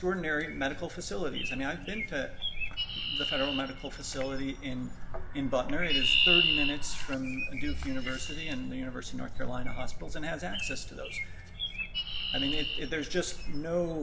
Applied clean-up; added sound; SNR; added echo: none; Chirp, tweet; 3 dB; reverberation time 0.7 s.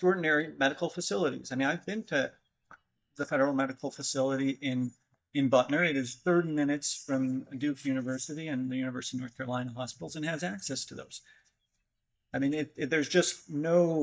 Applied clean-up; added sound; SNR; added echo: neural mask model DeepFilterNet 3.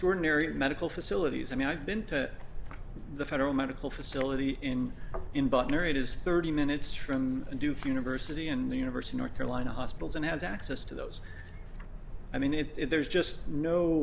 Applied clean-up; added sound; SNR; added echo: none; none; none; none.